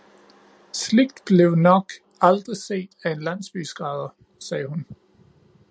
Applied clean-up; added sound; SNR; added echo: none; none; none; none.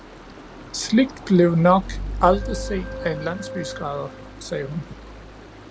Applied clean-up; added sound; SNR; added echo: none; Stream + Keyboard (musical); 11 dB; none.